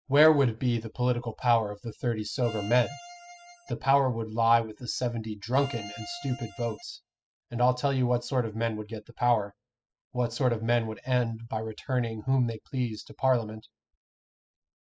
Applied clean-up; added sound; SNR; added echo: classical method spectral subtraction.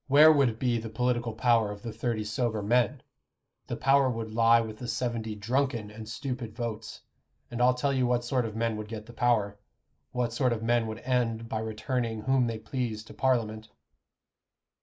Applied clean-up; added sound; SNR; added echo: neural mask model Resemble Enhance denoiser.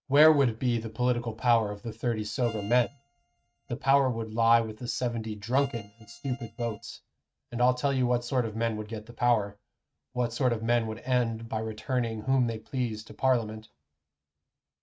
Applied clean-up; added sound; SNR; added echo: neural mask model RNNoise.